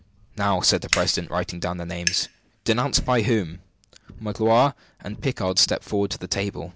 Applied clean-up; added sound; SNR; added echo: none; Fire; 11 dB; none.